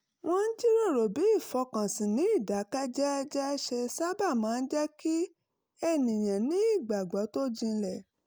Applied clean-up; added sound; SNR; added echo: none; none; none; none.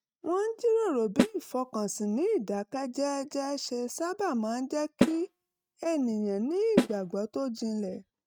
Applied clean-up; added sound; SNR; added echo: neural mask model RNNoise.